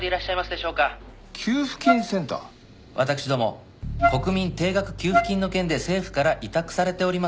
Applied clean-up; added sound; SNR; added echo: none; Wind instrument, woodwind instrument; 0 dB; none.